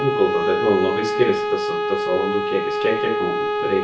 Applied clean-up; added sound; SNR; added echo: none; Bowed string instrument; -1 dB; none.